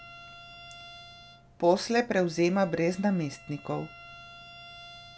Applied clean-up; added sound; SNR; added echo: none; Bowed string instrument; 19 dB; none.